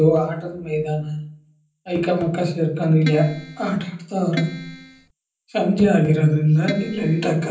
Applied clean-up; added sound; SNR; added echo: none; Keyboard (musical); 13 dB; reverberation time 0.6 s.